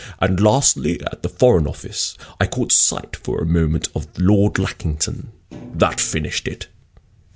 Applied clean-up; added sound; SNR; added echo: none; Thump, thud; 19 dB; none.